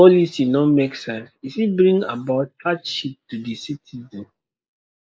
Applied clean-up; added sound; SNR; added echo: neural mask model Resemble Enhance denoiser.